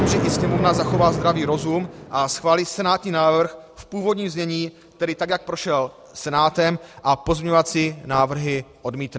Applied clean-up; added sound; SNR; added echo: none; Thunder; 8 dB; none.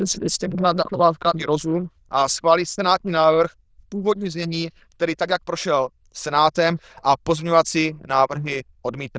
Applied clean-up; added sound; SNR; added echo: neural diffusion model UNIVERSE++.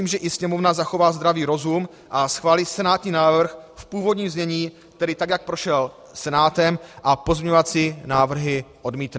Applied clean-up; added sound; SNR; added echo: none; none; none; none.